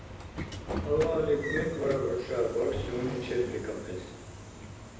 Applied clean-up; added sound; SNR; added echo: none; Sliding door / Train; 6 dB; reverberation time 0.9 s.